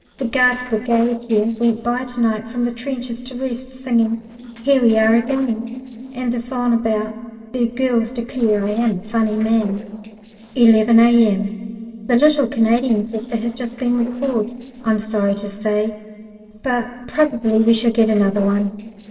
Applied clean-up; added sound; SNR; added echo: neural separator model SepFormer DNS4.